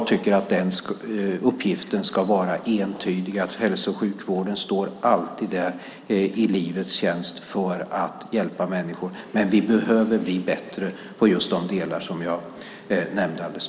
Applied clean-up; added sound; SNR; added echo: none; none; none; none.